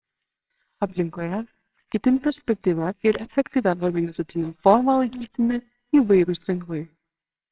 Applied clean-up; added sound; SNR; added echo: neural separator model SepFormer WHAMR!.